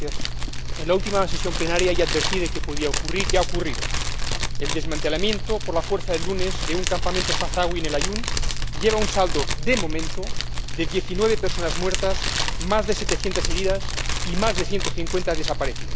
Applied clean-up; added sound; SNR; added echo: none; Fire; -3 dB; none.